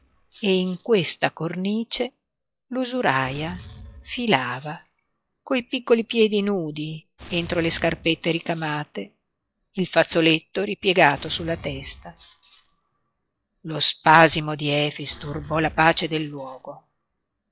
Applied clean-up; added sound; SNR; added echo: classical method log-MMSE.